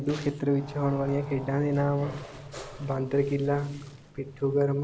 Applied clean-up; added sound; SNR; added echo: none; Waves, surf + Motorcycle; 19 dB; none.